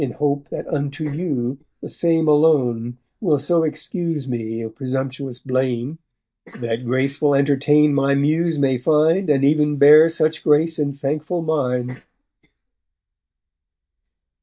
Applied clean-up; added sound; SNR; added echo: neural mask model DeepFilterNet 3.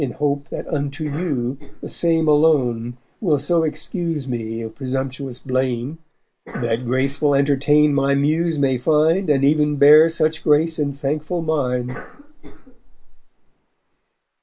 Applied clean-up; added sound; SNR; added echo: neural mask model Resemble Enhance denoiser.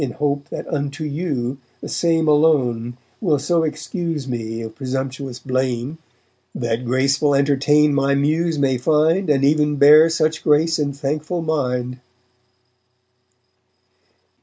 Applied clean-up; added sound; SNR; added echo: none; none; none; none.